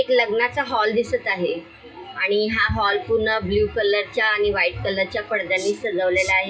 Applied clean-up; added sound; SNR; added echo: classical method WPE with log-MMSE.